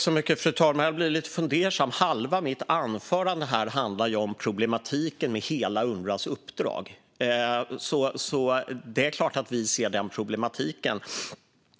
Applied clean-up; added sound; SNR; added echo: none; none; none; none.